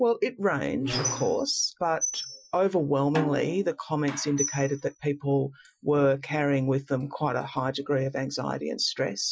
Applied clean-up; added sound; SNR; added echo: classical method Wiener filter.